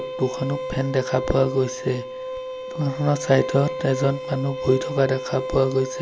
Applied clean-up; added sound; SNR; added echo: none; Bowed string instrument; 8 dB; none.